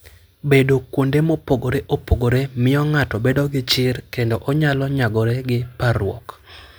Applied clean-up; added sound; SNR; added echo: none; none; none; none.